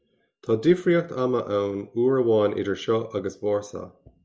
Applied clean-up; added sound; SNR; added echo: none; none; none; none.